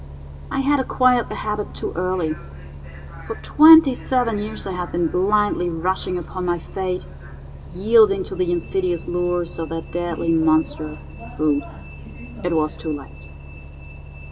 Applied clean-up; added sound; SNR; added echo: none; Bus; 13 dB; reverberation time 2.3 s.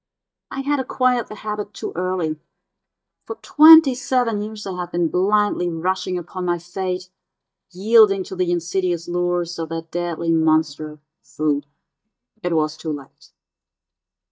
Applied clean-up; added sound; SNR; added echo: neural mask model DeepFilterNet 3.